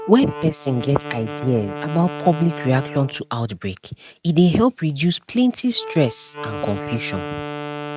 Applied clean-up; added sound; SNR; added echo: neural mask model RNNoise.